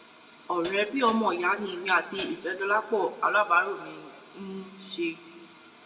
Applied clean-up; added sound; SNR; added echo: none; Hi-hat; 15 dB; reverberation time 1.2 s.